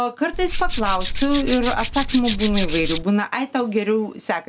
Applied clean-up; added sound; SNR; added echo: none; Tools; 0 dB; none.